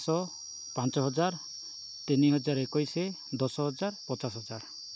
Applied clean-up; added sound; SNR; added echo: none; none; none; none.